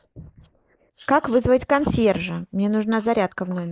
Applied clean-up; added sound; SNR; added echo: neural mask model Resemble Enhance denoiser.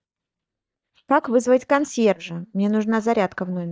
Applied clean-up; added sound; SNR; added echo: neural mask model DeepFilterNet 3.